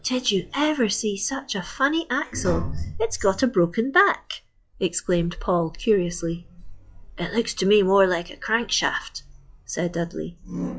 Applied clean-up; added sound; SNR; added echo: classical method log-MMSE.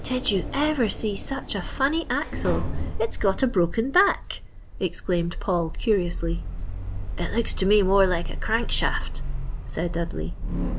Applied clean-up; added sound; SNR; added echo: none; Sliding door; 3 dB; none.